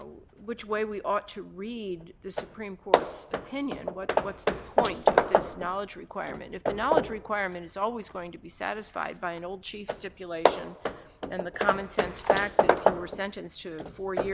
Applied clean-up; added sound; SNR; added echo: none; Hammer / Wood; -4 dB; none.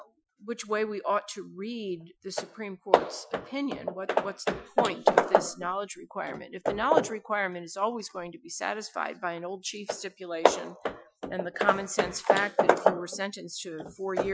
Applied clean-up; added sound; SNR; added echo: classical method Wiener filter.